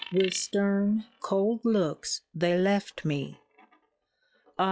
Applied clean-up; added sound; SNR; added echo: classical method log-MMSE.